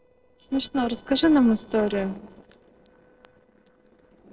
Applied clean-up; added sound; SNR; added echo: neural separator model SepFormer DNS4.